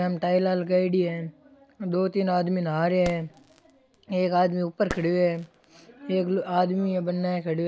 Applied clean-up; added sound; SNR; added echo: none; Fireworks; 18 dB; none.